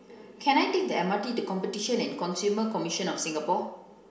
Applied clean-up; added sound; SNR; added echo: none; none; none; reverberation time 0.6 s.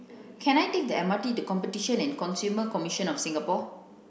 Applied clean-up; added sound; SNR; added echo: none; none; none; none.